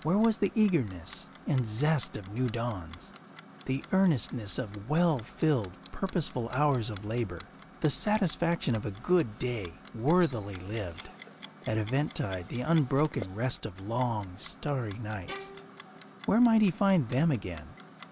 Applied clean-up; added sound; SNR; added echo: none; Bowed string instrument + Clock; 19 dB; none.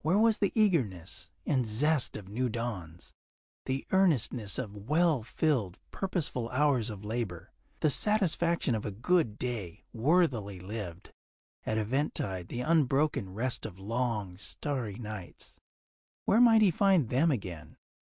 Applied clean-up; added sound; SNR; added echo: none; none; none; none.